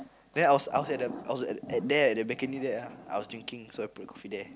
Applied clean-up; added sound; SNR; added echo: none; none; none; none.